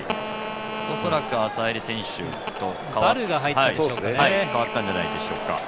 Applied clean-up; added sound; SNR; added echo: none; Telephone; 9 dB; none.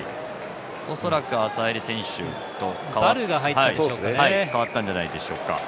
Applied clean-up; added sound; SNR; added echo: none; none; none; none.